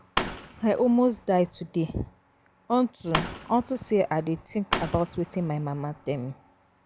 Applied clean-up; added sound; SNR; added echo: none; Fireworks; 8 dB; none.